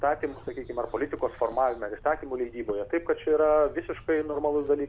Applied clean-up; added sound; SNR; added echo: none; Bird; 20 dB; none.